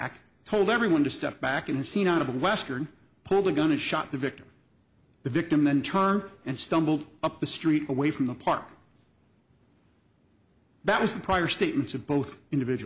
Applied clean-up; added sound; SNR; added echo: none; none; none; none.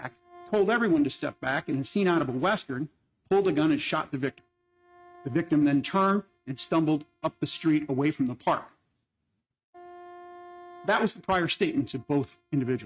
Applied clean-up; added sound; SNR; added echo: neural mask model RNNoise.